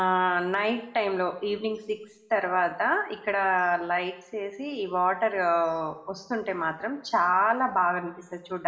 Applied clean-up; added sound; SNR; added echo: none; none; none; reverberation time 1.0 s.